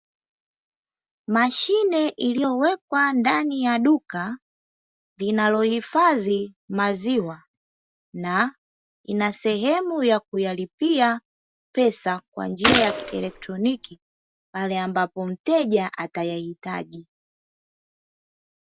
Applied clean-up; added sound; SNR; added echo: none; Gunshot, gunfire; 1 dB; none.